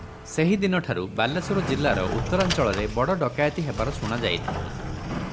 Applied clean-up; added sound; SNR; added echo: none; Sliding door; 6 dB; none.